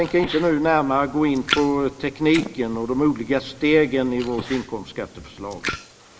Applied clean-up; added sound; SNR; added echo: neural mask model Resemble Enhance denoiser.